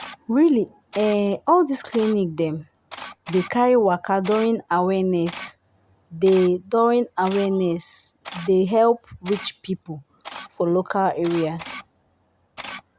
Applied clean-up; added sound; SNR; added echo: none; Camera; 17 dB; none.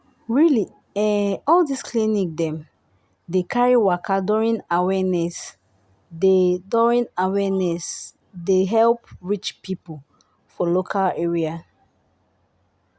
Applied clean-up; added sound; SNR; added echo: none; none; none; none.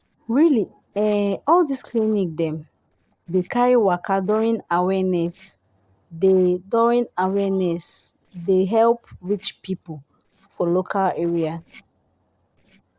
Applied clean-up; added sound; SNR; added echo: neural separator model SepFormer DNS4.